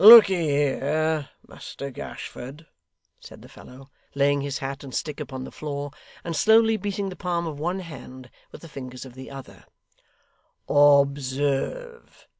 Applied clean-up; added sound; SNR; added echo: none; none; none; none.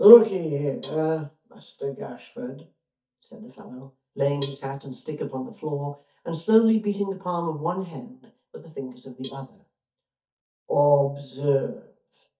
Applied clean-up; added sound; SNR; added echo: neural mask model DeepFilterNet 3.